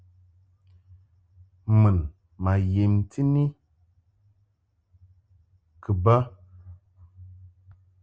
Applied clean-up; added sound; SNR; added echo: none; none; none; none.